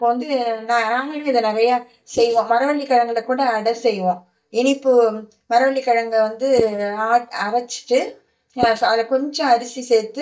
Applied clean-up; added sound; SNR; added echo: neural mask model DeepFilterNet 3.